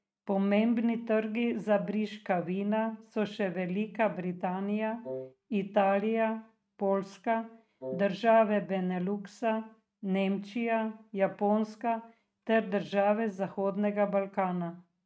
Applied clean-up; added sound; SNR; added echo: neural mask model RNNoise.